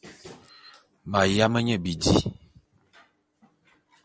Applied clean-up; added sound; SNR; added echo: none; none; none; none.